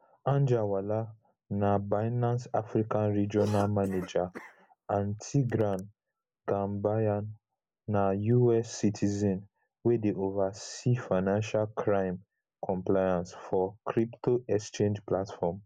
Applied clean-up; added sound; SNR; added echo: neural mask model Resemble Enhance denoiser.